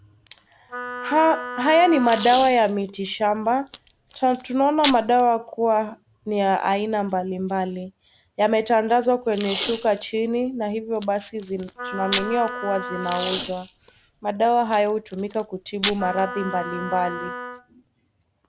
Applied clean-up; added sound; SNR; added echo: none; Packing tape, duct tape + Wind instrument, woodwind instrument; 9 dB; none.